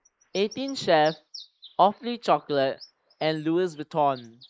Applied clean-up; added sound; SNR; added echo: neural mask model Resemble Enhance denoiser.